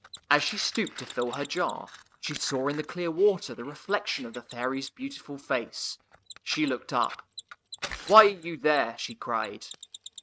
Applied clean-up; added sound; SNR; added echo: neural mask model RNNoise.